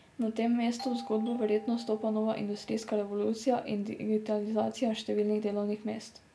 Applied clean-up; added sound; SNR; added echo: none; Doorbell; 16 dB; none.